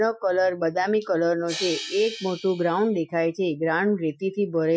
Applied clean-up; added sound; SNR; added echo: classical method Wiener filter.